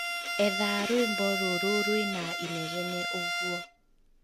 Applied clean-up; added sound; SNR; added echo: none; Bowed string instrument; 1 dB; none.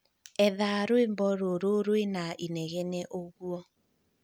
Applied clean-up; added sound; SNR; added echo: none; none; none; none.